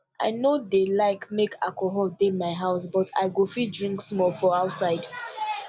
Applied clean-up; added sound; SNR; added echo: none; none; none; none.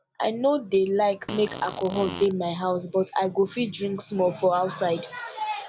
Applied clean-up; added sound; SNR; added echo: none; Fart; 11 dB; none.